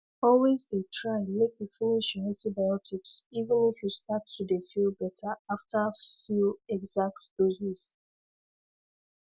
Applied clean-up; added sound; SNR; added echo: none; none; none; none.